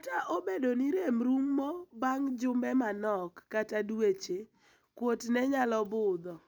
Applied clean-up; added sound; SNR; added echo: none; none; none; none.